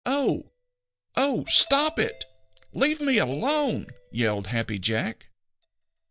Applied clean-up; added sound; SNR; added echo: neural mask model DeepFilterNet 3.